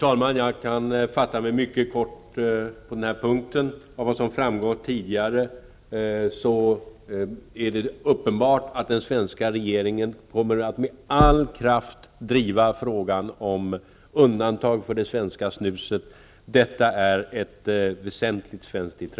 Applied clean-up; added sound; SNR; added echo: none; none; none; none.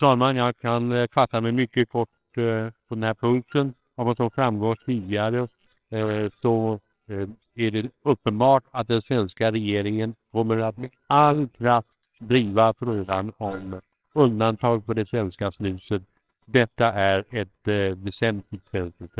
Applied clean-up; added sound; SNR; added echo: neural separator model SepFormer WHAMR!.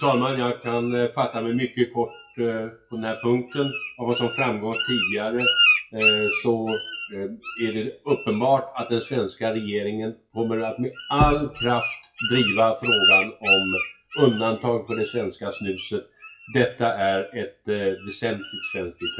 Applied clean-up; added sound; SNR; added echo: classical method WPE with log-MMSE.